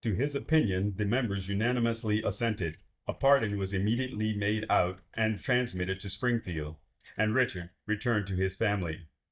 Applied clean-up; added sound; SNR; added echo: neural mask model DeepFilterNet 3.